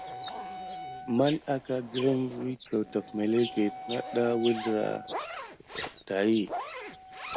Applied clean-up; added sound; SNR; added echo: none; Wind instrument, woodwind instrument + Zipper (clothing); 10 dB; none.